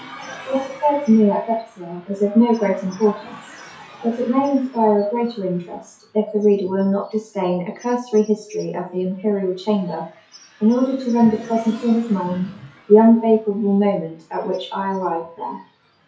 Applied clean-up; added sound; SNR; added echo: classical method WPE with log-MMSE.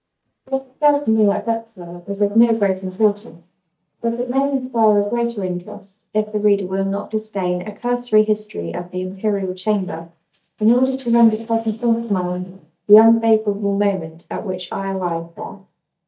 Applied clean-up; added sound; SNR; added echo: neural mask model DeepFilterNet 3.